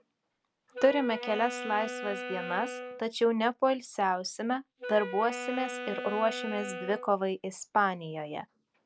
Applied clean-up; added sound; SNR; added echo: none; Wind instrument, woodwind instrument; 9 dB; none.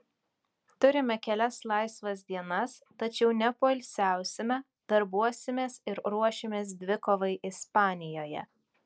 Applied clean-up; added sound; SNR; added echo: none; none; none; none.